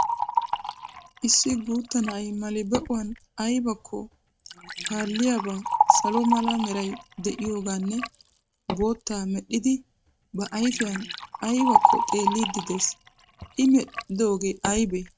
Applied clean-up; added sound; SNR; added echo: neural mask model RNNoise.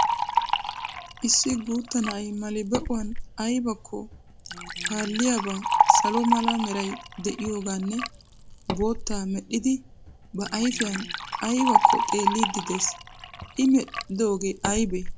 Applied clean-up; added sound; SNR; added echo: none; Liquid; 1 dB; none.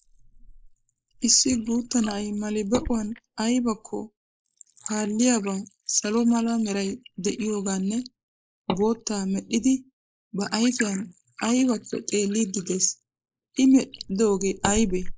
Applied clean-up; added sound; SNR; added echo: neural mask model Resemble Enhance denoiser.